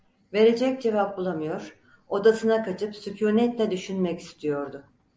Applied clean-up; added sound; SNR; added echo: none; none; none; none.